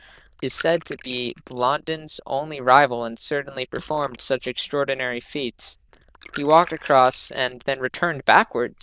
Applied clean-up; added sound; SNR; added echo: neural diffusion model UNIVERSE++.